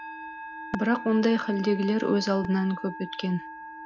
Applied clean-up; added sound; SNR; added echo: none; Musical instrument; 13 dB; none.